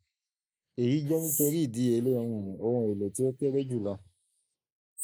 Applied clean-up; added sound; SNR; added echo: neural mask model Resemble Enhance denoiser.